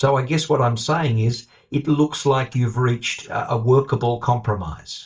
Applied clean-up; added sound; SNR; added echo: neural mask model DeepFilterNet 3.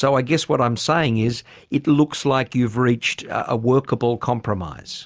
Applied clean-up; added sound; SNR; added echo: none; none; none; none.